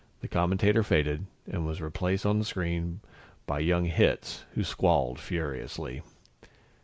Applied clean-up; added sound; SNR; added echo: none; none; none; none.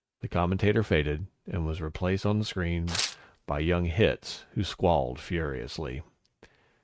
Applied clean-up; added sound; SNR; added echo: neural mask model RNNoise.